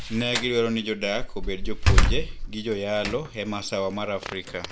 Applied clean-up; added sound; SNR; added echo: none; Slam; -2 dB; none.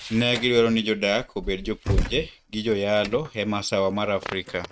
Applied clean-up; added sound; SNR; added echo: neural mask model RNNoise.